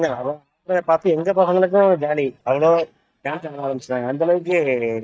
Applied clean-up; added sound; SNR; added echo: neural mask model DeepFilterNet 3.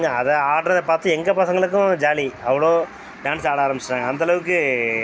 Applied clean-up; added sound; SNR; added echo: none; none; none; none.